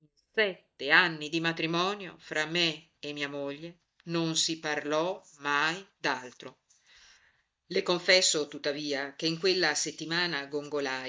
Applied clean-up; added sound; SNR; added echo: neural mask model DeepFilterNet 3.